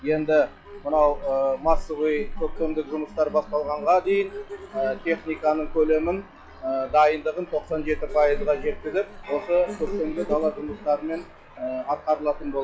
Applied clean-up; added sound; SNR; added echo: classical method log-MMSE.